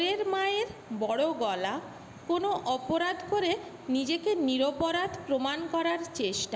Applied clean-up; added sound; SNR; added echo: none; none; none; none.